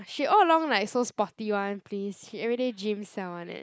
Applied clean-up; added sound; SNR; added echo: neural mask model Resemble Enhance denoiser.